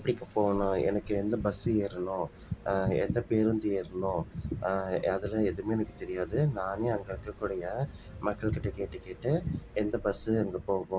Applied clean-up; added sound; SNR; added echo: none; Piano + Engine starting; 19 dB; none.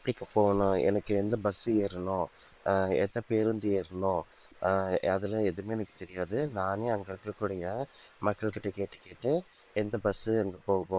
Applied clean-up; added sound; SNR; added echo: neural separator model SepFormer WHAM!.